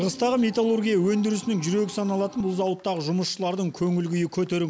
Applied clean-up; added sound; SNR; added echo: none; none; none; none.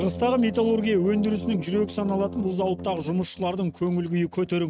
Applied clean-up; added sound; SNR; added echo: neural mask model RNNoise.